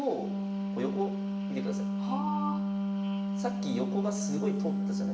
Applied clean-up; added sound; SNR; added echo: none; Wind instrument, woodwind instrument; -4 dB; reverberation time 1.0 s.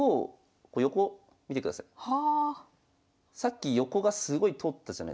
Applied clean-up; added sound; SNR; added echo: none; none; none; none.